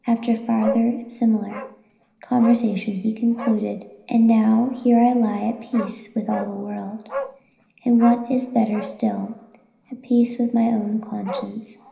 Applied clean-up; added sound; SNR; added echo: none; Bark; 15 dB; reverberation time 0.9 s.